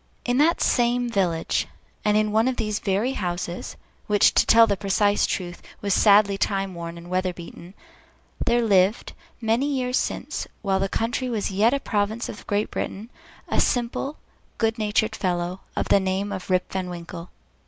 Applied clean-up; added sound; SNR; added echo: none; none; none; none.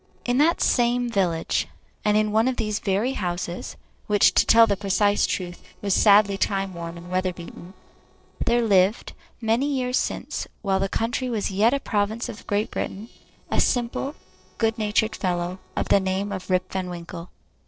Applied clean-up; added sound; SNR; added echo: neural separator model SepFormer DNS4.